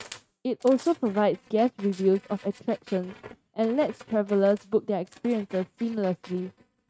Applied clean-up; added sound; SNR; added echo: neural mask model RNNoise.